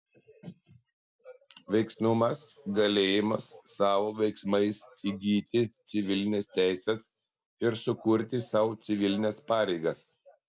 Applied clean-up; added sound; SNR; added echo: none; none; none; none.